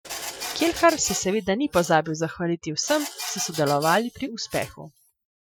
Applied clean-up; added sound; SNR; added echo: classical method Wiener filter.